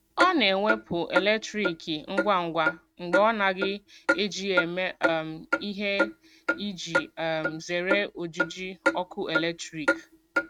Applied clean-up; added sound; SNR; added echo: neural mask model RNNoise.